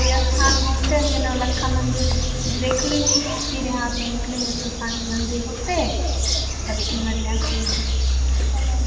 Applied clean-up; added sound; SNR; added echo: none; Bird vocalization, bird call, bird song; -5 dB; reverberation time 2.5 s.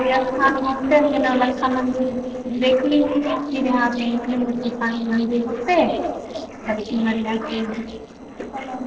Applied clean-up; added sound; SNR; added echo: neural separator model SepFormer DNS4.